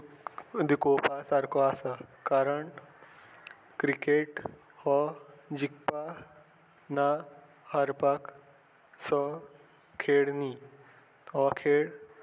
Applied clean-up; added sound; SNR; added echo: none; none; none; none.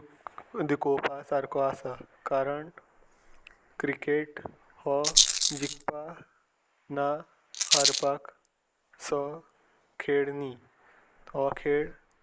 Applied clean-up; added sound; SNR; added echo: neural mask model Resemble Enhance denoiser.